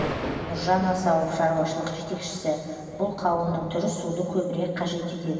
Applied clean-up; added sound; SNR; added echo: none; Thunder; 10 dB; reverberation time 2.4 s.